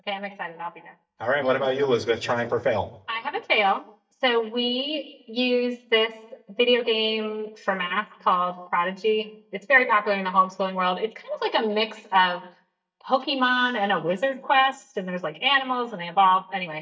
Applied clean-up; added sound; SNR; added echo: neural mask model DeepFilterNet 3.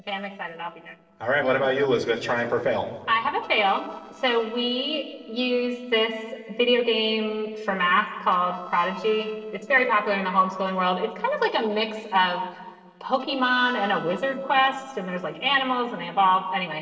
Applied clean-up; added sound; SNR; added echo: neural separator model SepFormer DNS4.